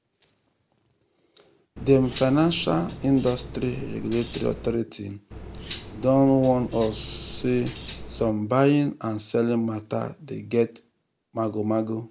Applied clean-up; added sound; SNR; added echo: none; Cutlery, silverware; 13 dB; none.